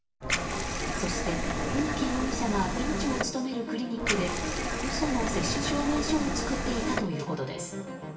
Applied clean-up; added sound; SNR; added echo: none; Liquid; -1 dB; reverberation time 0.9 s.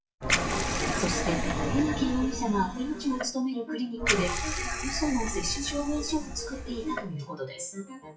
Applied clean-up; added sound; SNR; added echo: classical method WPE with log-MMSE.